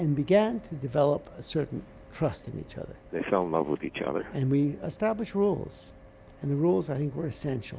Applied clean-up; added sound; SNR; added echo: none; none; none; none.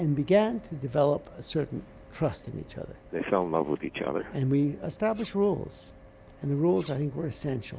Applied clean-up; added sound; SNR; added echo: none; Cutlery, silverware; 17 dB; none.